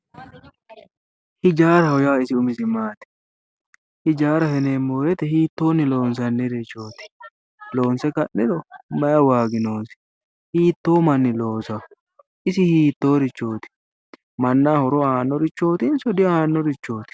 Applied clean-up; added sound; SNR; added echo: none; none; none; none.